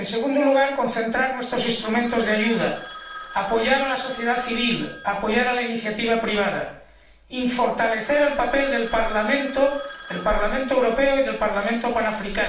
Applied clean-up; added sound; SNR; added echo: none; Telephone; 13 dB; reverberation time 0.5 s.